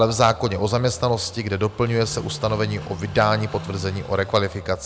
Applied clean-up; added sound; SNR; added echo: none; Car passing by / Idling; 15 dB; none.